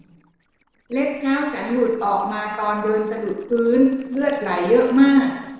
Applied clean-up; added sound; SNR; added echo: neural separator model SepFormer DNS4.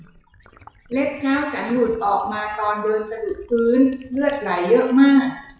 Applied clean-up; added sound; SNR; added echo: classical method WPE with log-MMSE.